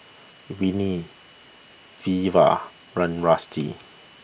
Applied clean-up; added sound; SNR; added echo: none; none; none; none.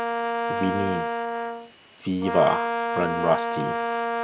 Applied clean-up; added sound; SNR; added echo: none; Brass instrument; 0 dB; none.